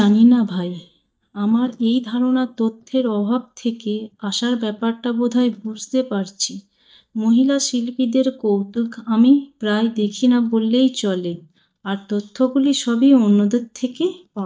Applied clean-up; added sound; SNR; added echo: neural mask model DeepFilterNet 3.